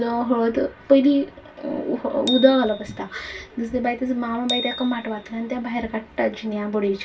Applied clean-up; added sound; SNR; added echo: none; Bicycle bell; 12 dB; reverberation time 0.2 s.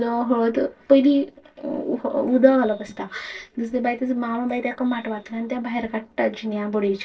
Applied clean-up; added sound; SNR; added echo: neural separator model SepFormer DNS4.